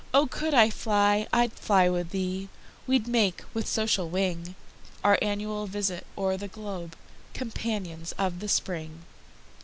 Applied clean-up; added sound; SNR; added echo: none; none; none; none.